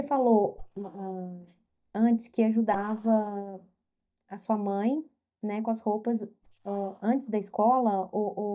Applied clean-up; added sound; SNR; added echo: neural mask model DeepFilterNet 3.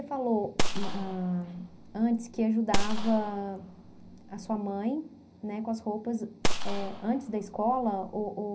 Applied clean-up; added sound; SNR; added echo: none; Gunshot, gunfire; -2 dB; reverberation time 0.5 s.